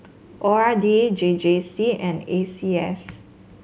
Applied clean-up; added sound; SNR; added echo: none; none; none; none.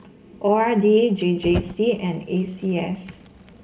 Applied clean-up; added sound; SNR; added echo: none; Fire; 16 dB; reverberation time 0.7 s.